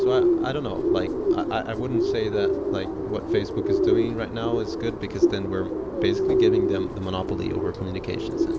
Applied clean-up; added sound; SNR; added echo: none; Bird; -5 dB; none.